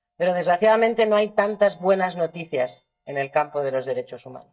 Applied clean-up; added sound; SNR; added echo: neural mask model DeepFilterNet 3.